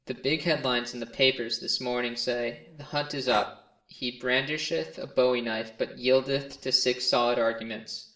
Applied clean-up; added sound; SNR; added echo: none; Breathing; 17 dB; reverberation time 0.5 s.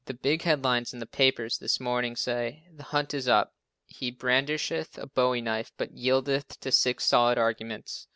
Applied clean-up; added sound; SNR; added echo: none; none; none; none.